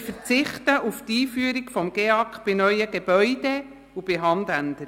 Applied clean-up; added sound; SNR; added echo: none; none; none; none.